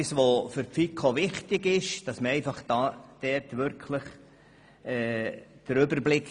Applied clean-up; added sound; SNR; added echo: none; none; none; none.